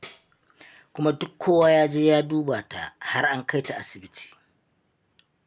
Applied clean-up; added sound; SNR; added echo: none; Tambourine; 13 dB; none.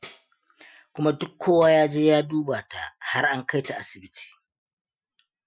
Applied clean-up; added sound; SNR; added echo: classical method Wiener filter.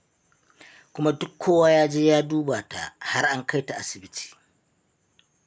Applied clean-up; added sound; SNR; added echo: none; none; none; none.